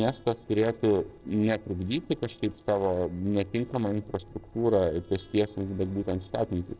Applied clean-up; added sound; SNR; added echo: neural separator model SepFormer DNS4.